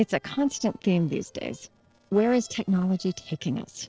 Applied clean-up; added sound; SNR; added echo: neural separator model SepFormer DNS4.